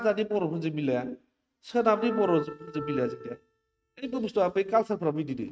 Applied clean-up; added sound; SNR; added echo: neural mask model RNNoise.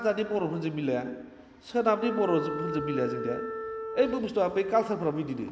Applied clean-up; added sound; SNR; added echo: none; Wind instrument, woodwind instrument; 7 dB; none.